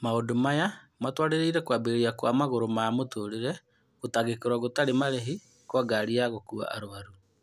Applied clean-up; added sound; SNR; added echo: none; none; none; none.